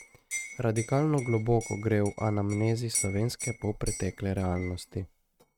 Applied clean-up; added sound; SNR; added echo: neural mask model RNNoise.